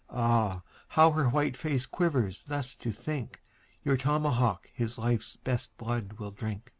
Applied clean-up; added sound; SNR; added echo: none; none; none; none.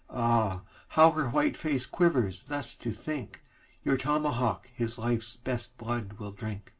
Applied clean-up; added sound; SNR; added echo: none; none; none; reverberation time 0.2 s.